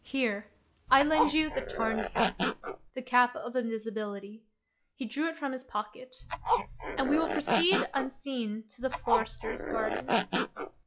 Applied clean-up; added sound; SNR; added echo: classical method log-MMSE.